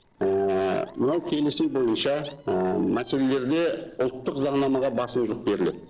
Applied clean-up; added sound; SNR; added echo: neural separator model SepFormer DNS4.